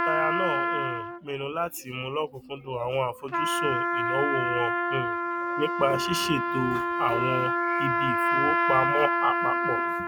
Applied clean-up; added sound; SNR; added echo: none; Trumpet; -3 dB; none.